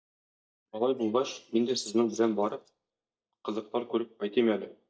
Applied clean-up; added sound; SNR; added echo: neural mask model DeepFilterNet 3.